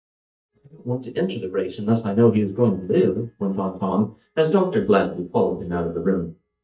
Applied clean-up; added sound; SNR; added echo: neural mask model DeepFilterNet 3.